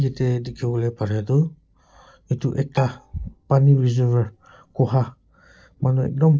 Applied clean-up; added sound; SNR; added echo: neural separator model SepFormer DNS4.